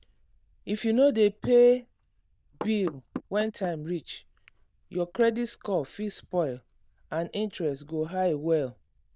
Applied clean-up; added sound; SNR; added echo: neural diffusion model UNIVERSE++.